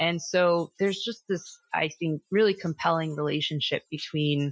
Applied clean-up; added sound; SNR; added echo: classical method Wiener filter.